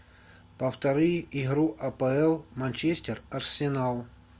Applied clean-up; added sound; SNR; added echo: none; none; none; none.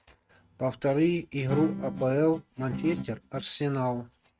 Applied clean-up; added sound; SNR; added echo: neural mask model RNNoise.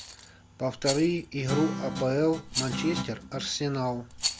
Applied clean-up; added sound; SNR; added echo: none; Rattle + Guitar; 6 dB; none.